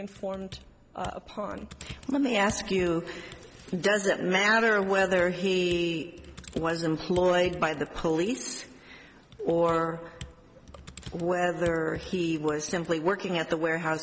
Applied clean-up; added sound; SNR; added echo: none; Computer keyboard; 18 dB; none.